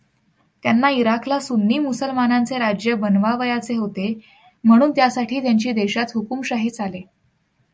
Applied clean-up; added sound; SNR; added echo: none; none; none; none.